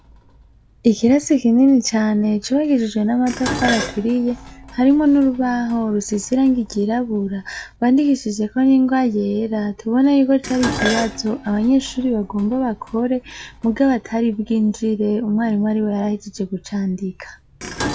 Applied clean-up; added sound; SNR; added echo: none; Dishes, pots, and pans; 14 dB; none.